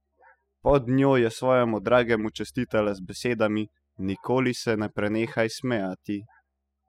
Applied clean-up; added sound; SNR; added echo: classical method spectral subtraction.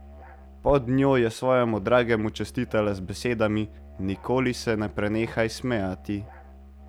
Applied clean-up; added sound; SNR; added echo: none; Musical instrument; 19 dB; none.